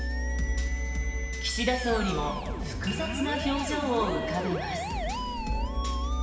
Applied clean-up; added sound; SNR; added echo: none; Musical instrument; 8 dB; reverberation time 2.7 s.